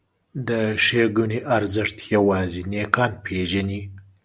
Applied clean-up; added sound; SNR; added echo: none; none; none; none.